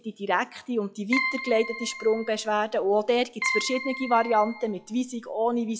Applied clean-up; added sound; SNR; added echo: classical method log-MMSE.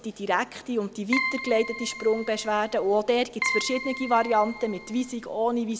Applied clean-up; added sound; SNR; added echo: none; Keyboard (musical); 8 dB; none.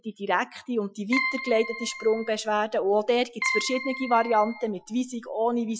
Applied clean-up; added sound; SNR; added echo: classical method Wiener filter.